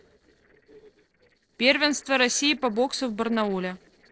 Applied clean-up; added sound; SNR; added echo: neural separator model SepFormer DNS4.